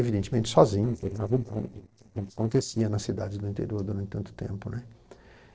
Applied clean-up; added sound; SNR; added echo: neural separator model SepFormer DNS4.